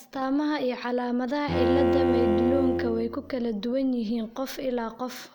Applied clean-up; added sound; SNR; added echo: none; Bowed string instrument; -1 dB; none.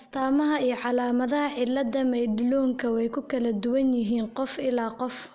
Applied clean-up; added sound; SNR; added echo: none; none; none; none.